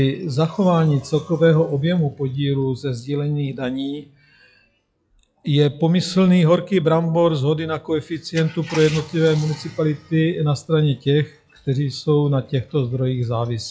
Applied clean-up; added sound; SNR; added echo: classical method log-MMSE.